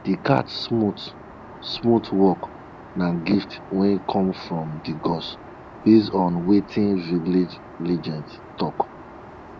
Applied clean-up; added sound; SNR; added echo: none; Aircraft; 18 dB; none.